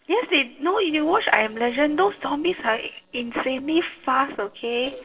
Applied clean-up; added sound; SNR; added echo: neural separator model SepFormer DNS4.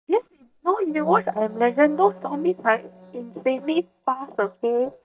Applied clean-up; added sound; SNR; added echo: neural mask model DeepFilterNet 3.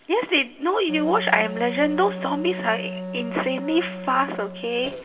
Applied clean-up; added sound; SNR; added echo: none; Wind instrument, woodwind instrument; 10 dB; reverberation time 0.4 s.